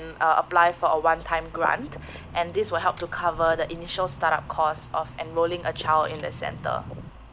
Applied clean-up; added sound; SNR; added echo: none; Engine / Car; 16 dB; none.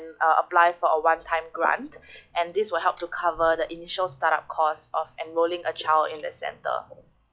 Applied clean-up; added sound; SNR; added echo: classical method log-MMSE.